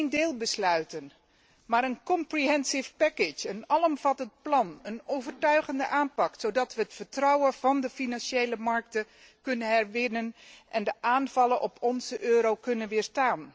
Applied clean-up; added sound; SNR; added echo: none; none; none; none.